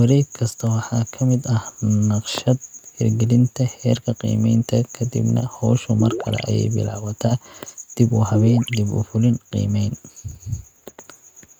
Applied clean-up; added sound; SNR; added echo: neural mask model RNNoise.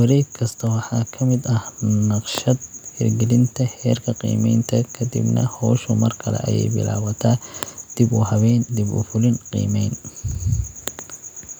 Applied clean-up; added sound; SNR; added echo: none; none; none; none.